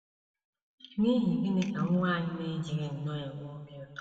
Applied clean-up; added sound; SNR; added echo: none; none; none; reverberation time 1.8 s.